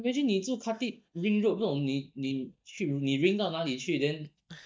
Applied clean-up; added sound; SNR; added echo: neural mask model DeepFilterNet 3.